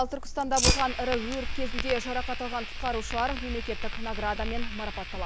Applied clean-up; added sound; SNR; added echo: none; Fire; -1 dB; none.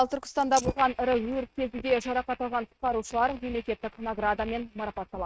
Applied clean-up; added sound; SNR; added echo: neural mask model RNNoise.